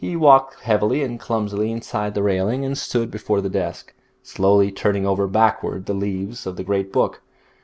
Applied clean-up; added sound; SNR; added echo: none; none; none; none.